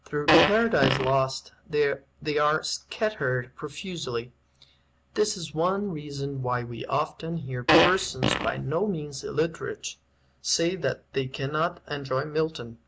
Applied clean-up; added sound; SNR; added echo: none; Fart; -5 dB; none.